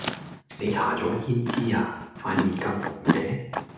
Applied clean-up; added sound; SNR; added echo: none; Chewing, mastication; 3 dB; reverberation time 0.8 s.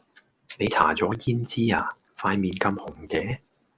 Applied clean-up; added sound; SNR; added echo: none; none; none; none.